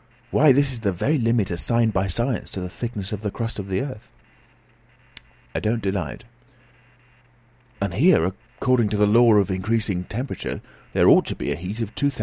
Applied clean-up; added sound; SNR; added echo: none; none; none; none.